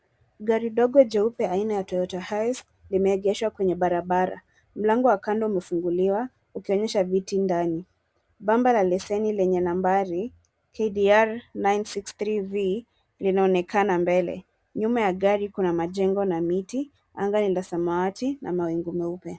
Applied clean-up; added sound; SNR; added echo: none; none; none; none.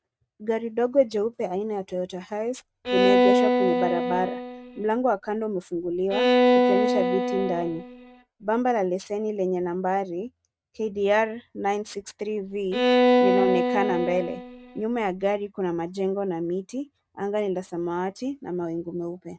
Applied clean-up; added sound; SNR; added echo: neural mask model RNNoise.